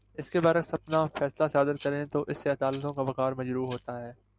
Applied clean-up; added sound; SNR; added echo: none; Rattle (instrument); 8 dB; none.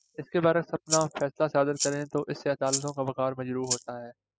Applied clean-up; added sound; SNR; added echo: classical method spectral subtraction.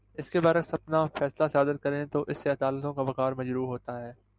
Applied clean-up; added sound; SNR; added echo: none; none; none; none.